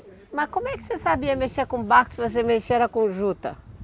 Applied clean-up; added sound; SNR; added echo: none; none; none; none.